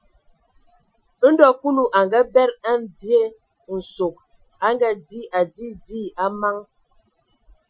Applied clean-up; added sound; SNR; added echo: classical method Wiener filter.